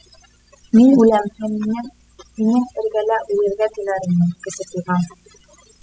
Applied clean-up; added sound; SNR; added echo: classical method spectral subtraction.